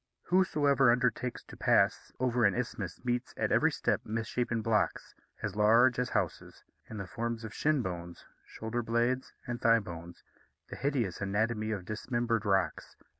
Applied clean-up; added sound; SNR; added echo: none; none; none; none.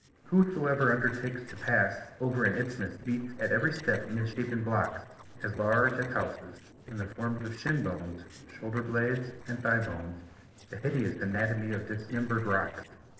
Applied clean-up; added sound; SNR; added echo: neural separator model SepFormer DNS4.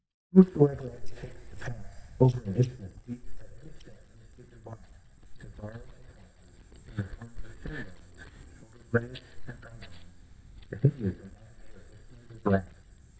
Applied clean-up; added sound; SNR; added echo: neural mask model DeepFilterNet 3.